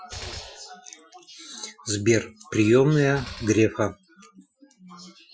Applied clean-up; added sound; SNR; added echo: classical method Wiener filter.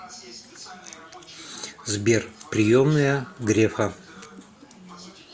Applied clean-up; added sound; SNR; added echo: none; none; none; none.